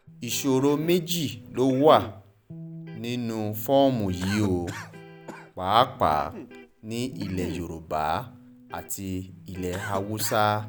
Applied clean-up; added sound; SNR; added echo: none; Cough + Electric guitar; 16 dB; none.